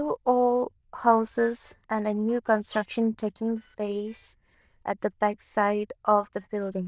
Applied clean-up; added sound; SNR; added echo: neural diffusion model UNIVERSE++.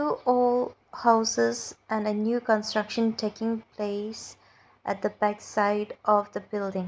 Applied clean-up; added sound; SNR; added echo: none; none; none; none.